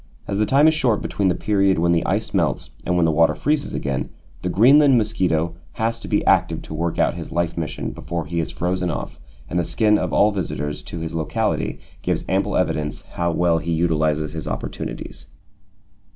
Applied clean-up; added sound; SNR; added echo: none; none; none; none.